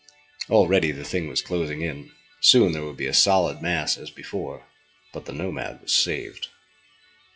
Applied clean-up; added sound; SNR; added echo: classical method WPE with log-MMSE.